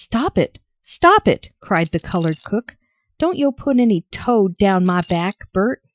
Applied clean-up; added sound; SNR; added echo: classical method Wiener filter.